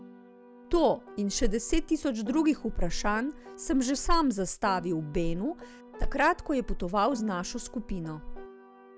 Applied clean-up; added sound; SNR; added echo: none; Piano; 20 dB; none.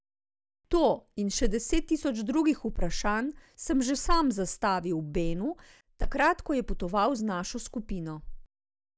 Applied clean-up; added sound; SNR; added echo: none; none; none; none.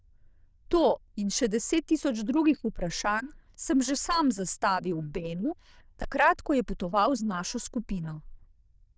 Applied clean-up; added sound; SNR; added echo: neural diffusion model UNIVERSE++.